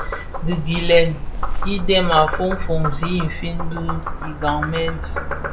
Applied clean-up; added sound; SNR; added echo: none; Frog; 0 dB; reverberation time 0.3 s.